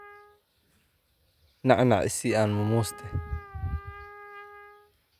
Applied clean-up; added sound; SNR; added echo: none; Trumpet; 19 dB; none.